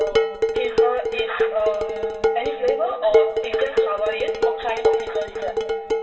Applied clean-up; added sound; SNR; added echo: none; Dishes, pots, and pans; -4 dB; reverberation time 2.5 s.